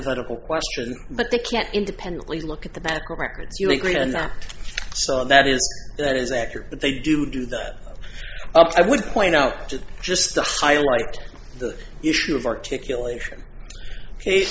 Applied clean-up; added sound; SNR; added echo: none; none; none; none.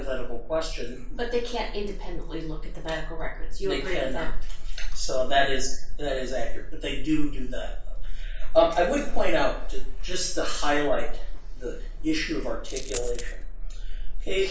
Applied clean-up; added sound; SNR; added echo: none; Coin (dropping); 17 dB; reverberation time 0.3 s.